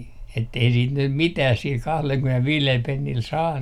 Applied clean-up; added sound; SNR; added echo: none; none; none; none.